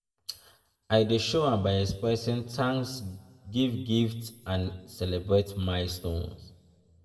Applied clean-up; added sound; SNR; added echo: none; none; none; reverberation time 1.0 s.